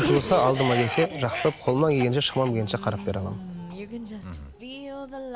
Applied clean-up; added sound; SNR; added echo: none; Cough; 7 dB; none.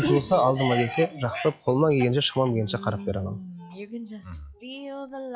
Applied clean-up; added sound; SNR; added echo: classical method log-MMSE.